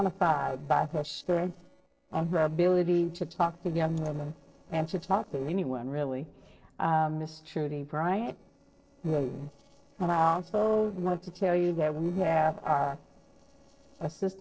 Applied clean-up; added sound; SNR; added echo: neural separator model SepFormer DNS4.